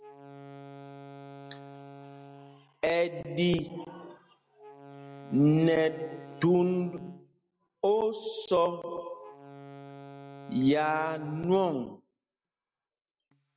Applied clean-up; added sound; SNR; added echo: none; Wind instrument, woodwind instrument; 18 dB; none.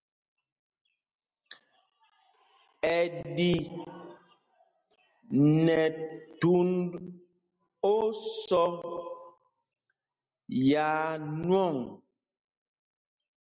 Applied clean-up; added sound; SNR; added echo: none; none; none; none.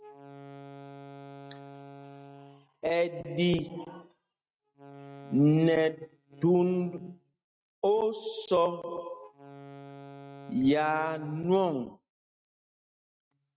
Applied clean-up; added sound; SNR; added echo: neural mask model RNNoise.